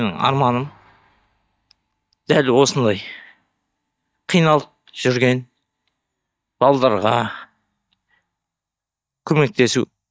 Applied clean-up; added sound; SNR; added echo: neural mask model DeepFilterNet 3.